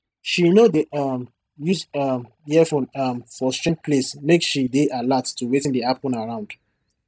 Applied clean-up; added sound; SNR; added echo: neural mask model DeepFilterNet 3.